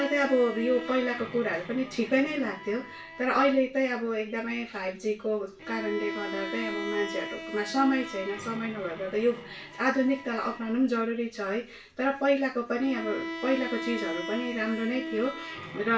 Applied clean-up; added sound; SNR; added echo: none; Bowed string instrument; 11 dB; reverberation time 0.3 s.